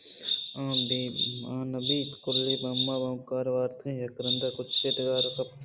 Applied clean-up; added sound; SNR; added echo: none; Bird vocalization, bird call, bird song; 0 dB; none.